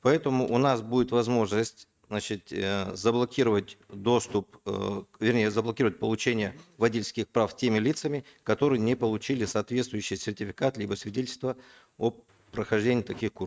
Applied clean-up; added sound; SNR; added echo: neural mask model RNNoise.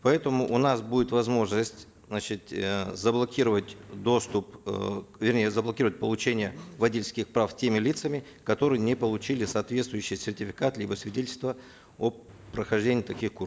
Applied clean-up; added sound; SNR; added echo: none; Engine; 20 dB; none.